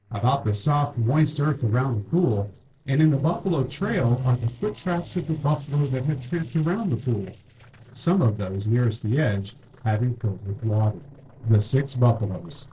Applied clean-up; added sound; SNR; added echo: neural separator model SepFormer DNS4.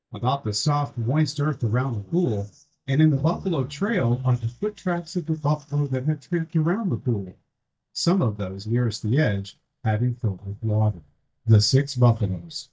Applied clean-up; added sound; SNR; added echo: neural mask model DeepFilterNet 3.